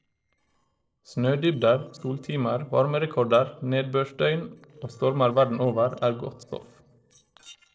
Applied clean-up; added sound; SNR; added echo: neural separator model SepFormer DNS4.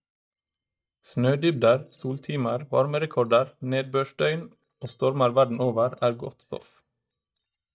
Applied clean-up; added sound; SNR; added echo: neural mask model DeepFilterNet 3.